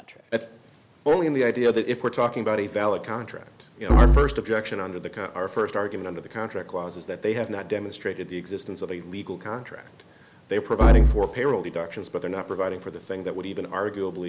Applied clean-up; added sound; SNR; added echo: none; Musical instrument; -4 dB; none.